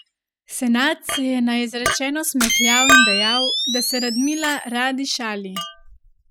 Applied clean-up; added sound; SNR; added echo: classical method spectral subtraction.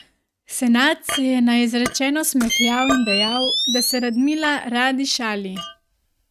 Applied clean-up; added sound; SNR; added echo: neural mask model RNNoise.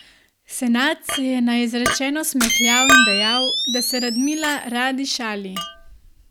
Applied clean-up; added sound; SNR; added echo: none; Chink, clink + Camera; 0 dB; none.